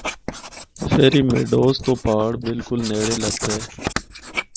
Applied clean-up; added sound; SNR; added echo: neural mask model Resemble Enhance denoiser.